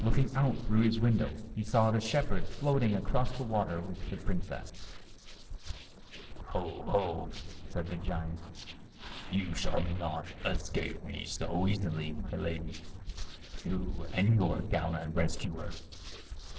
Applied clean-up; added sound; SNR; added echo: neural separator model SepFormer DNS4.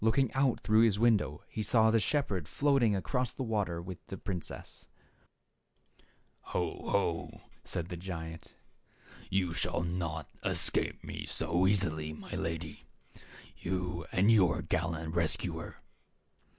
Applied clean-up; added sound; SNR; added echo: none; none; none; none.